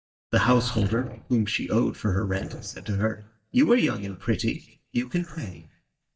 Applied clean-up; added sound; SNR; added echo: neural mask model DeepFilterNet 3.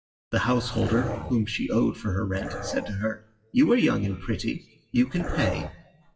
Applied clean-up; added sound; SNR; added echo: classical method WPE with log-MMSE.